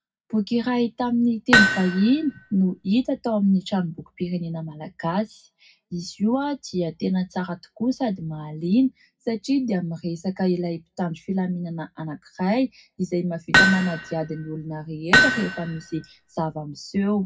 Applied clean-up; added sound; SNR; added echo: none; Hammer; -2 dB; reverberation time 0.4 s.